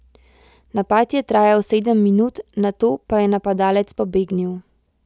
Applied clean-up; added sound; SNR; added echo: none; none; none; none.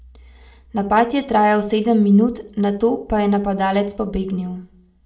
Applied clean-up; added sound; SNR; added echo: none; none; none; reverberation time 0.3 s.